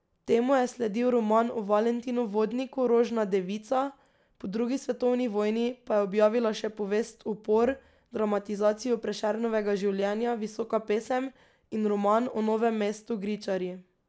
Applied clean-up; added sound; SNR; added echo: none; none; none; none.